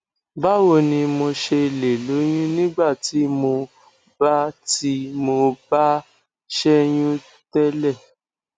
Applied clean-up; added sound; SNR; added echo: none; none; none; none.